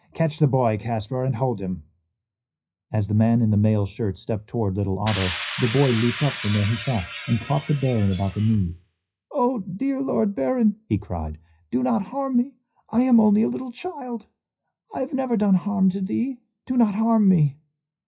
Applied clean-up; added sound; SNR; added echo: classical method WPE with log-MMSE.